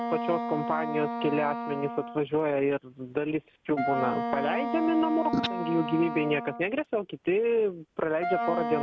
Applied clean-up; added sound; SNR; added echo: none; Wind instrument, woodwind instrument; 5 dB; none.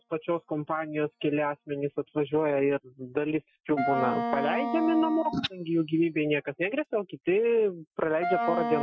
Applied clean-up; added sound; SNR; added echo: classical method Wiener filter.